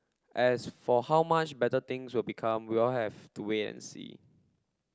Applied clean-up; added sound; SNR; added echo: none; none; none; none.